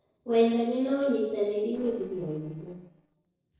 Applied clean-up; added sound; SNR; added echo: neural separator model SepFormer DNS4.